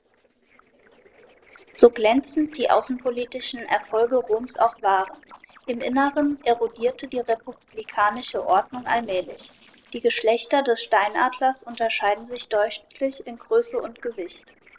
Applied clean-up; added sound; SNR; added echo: neural separator model SepFormer DNS4.